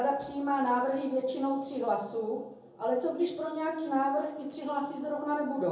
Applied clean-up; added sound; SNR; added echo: none; none; none; reverberation time 0.7 s.